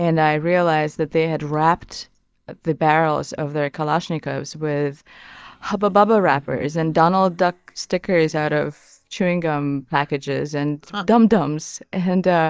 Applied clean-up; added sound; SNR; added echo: neural mask model DeepFilterNet 3.